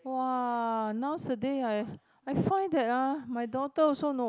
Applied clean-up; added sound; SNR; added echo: none; none; none; none.